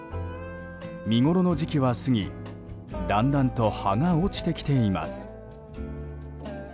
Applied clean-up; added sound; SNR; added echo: none; none; none; none.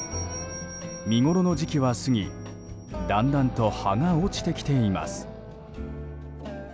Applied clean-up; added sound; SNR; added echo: none; Bell + Wild animals; 16 dB; none.